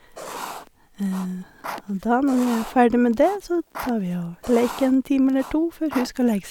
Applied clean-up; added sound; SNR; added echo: none; Writing; 15 dB; none.